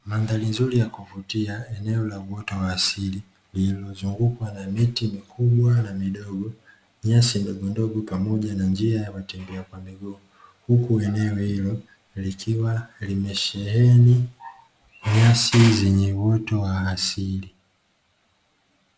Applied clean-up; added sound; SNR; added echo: none; none; none; none.